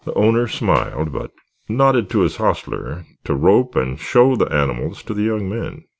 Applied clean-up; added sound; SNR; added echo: none; none; none; none.